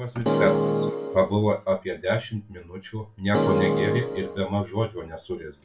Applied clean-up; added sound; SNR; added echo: none; Keyboard (musical); -3 dB; reverberation time 0.2 s.